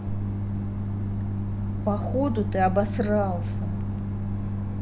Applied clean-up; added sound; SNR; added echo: none; none; none; none.